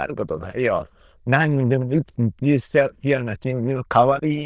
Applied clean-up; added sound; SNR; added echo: neural diffusion model UNIVERSE++.